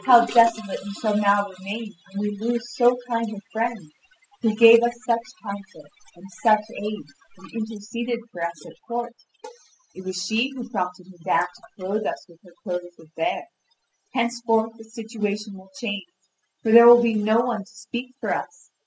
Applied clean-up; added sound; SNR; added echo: classical method spectral subtraction.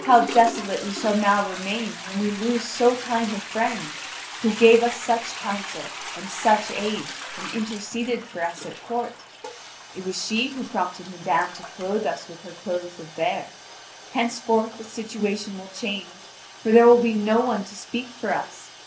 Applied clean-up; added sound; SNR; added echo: none; Toilet flush; 13 dB; none.